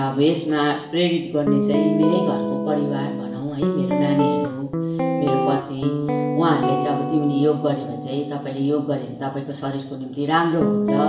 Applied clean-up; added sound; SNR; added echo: none; Guitar; 1 dB; reverberation time 0.8 s.